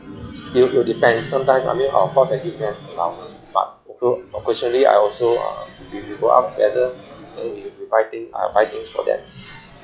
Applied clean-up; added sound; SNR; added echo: classical method log-MMSE.